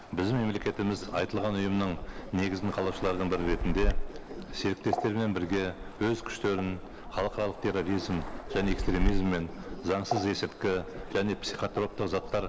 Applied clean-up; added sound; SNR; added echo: none; Waves, surf; 5 dB; none.